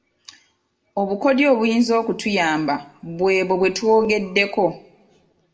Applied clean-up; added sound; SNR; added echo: none; none; none; reverberation time 0.5 s.